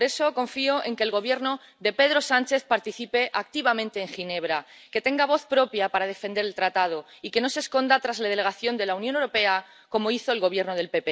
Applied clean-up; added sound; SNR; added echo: none; none; none; none.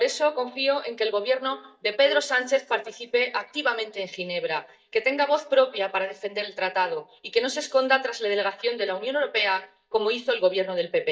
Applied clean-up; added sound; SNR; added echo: neural mask model DeepFilterNet 3.